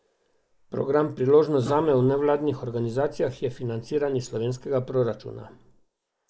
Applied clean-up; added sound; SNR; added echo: neural mask model Resemble Enhance denoiser.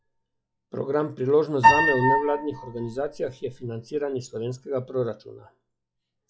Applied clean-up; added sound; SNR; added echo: classical method log-MMSE.